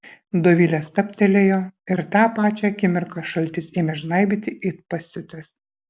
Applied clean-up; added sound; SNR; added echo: none; none; none; none.